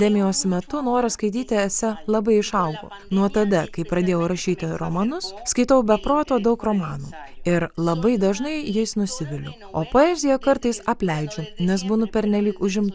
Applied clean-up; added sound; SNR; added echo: none; none; none; none.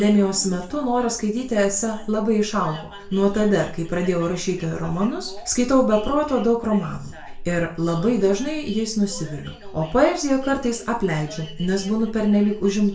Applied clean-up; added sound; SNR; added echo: none; none; none; reverberation time 0.3 s.